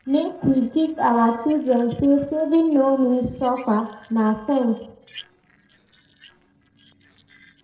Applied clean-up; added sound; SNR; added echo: neural separator model SepFormer DNS4.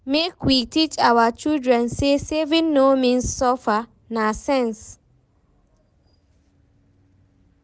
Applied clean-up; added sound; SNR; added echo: none; none; none; none.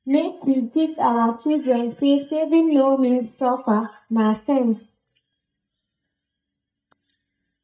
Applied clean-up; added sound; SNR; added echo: neural mask model DeepFilterNet 3.